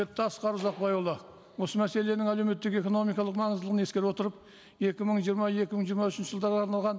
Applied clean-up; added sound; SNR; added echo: none; none; none; none.